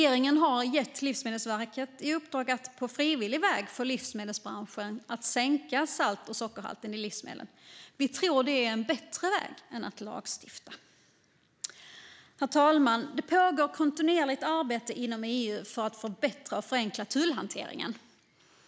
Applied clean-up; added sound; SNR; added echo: none; none; none; none.